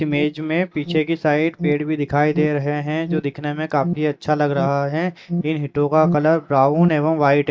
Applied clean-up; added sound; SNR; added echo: neural mask model DeepFilterNet 3.